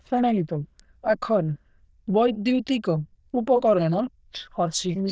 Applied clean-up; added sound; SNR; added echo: neural diffusion model UNIVERSE++.